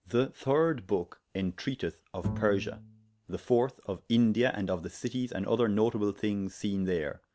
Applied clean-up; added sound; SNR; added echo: none; Bowed string instrument; 9 dB; none.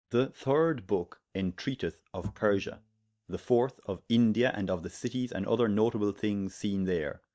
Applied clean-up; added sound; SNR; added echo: neural mask model DeepFilterNet 3.